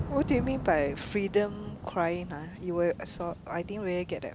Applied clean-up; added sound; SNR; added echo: none; Thunder / Rain; 9 dB; none.